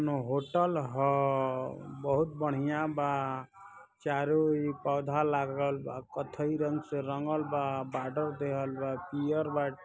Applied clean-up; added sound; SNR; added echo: none; none; none; none.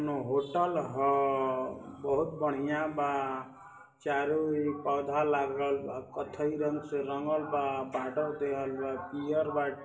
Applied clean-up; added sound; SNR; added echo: none; none; none; reverberation time 0.7 s.